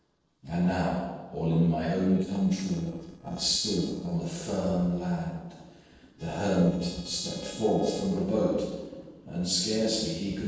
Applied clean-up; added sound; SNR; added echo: neural separator model SepFormer DNS4.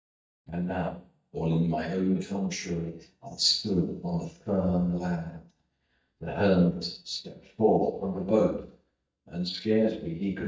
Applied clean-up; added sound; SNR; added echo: neural mask model DeepFilterNet 3.